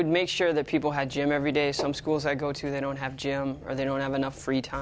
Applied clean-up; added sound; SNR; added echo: none; none; none; none.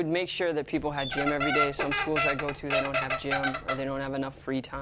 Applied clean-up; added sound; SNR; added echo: none; Squeak; -3 dB; none.